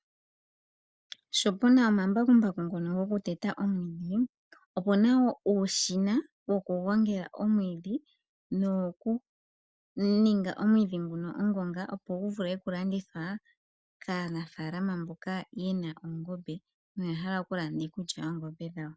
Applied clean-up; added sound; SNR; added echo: none; none; none; none.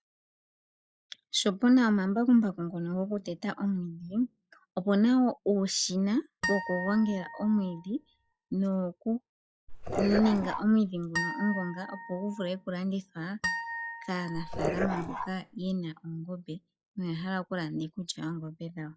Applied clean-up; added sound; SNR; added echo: classical method log-MMSE.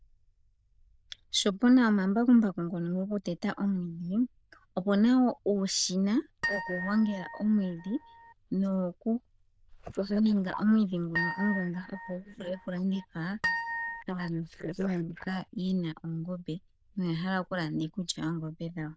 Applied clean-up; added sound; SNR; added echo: neural diffusion model UNIVERSE++.